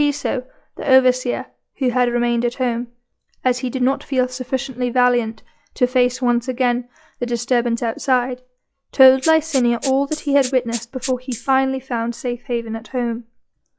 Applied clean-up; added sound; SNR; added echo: classical method log-MMSE.